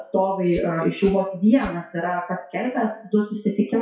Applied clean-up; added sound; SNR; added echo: classical method WPE with log-MMSE.